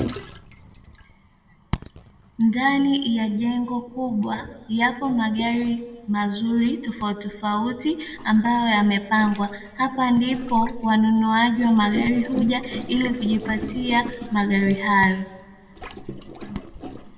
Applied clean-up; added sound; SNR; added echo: none; Gurgling; 14 dB; reverberation time 1.4 s.